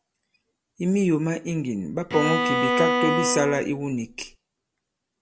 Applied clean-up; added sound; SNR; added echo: none; Bowed string instrument; -1 dB; none.